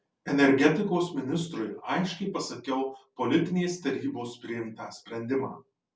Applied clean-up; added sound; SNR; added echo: none; none; none; none.